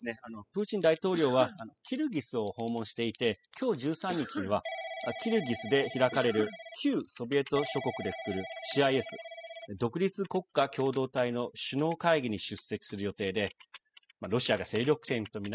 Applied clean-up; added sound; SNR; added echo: classical method spectral subtraction.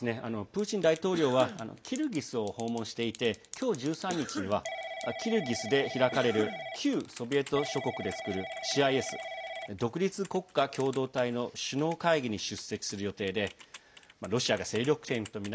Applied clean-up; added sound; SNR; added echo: none; Cough + Telephone / Typing; 12 dB; none.